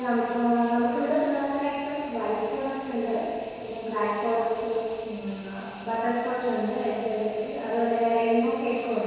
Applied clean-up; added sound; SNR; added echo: none; Fixed-wing aircraft, airplane; 19 dB; reverberation time 1.9 s.